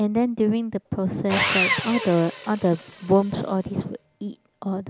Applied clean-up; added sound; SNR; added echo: none; Sawing; 7 dB; none.